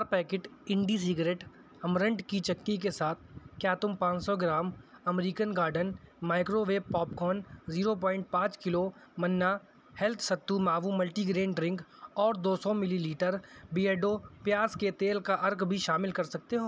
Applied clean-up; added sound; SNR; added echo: none; none; none; none.